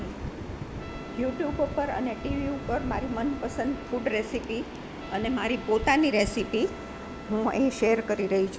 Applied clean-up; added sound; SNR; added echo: none; Trumpet; 20 dB; none.